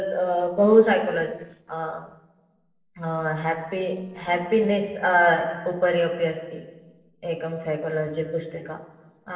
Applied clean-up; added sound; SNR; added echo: neural separator model SepFormer DNS4.